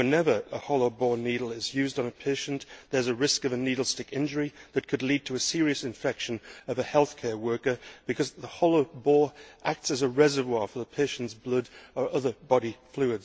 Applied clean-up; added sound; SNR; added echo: none; none; none; none.